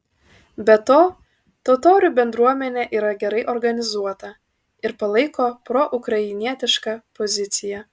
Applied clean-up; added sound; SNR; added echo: none; none; none; none.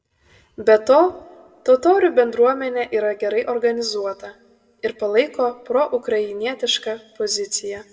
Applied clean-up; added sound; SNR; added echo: none; none; none; reverberation time 1.0 s.